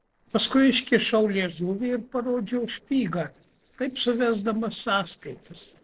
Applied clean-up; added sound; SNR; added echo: neural separator model SepFormer DNS4.